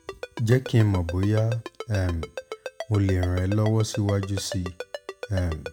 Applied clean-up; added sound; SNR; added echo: none; Ringtone; 13 dB; none.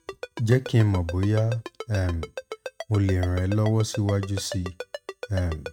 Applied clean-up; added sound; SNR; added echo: neural mask model RNNoise.